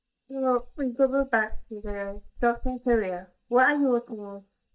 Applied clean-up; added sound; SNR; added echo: neural mask model DeepFilterNet 3.